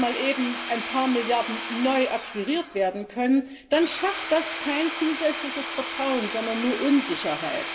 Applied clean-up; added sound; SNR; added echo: none; Tools / Domestic sounds, home sounds; 8 dB; reverberation time 0.8 s.